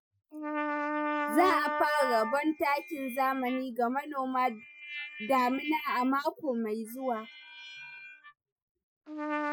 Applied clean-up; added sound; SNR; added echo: classical method Wiener filter.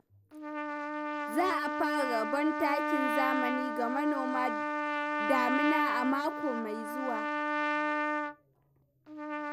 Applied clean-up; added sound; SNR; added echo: none; Trumpet; -1 dB; none.